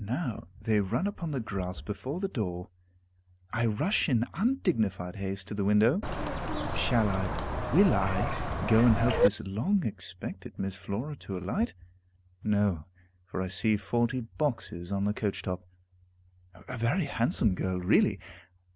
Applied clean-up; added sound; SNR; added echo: none; Bird; 0 dB; none.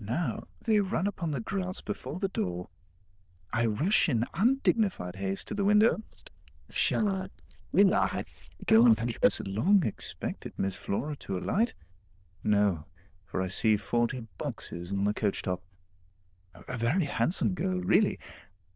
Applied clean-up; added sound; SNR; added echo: neural diffusion model UNIVERSE++.